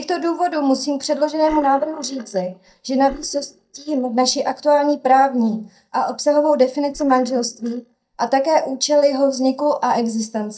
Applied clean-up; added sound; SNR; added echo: neural mask model DeepFilterNet 3.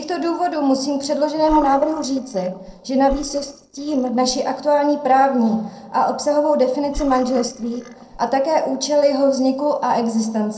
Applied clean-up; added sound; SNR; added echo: neural separator model SepFormer DNS4.